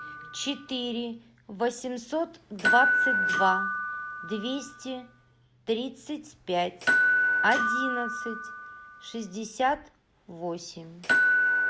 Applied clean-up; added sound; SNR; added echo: none; Door / Bell; -3 dB; none.